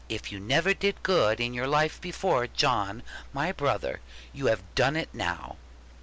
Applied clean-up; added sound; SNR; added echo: none; none; none; none.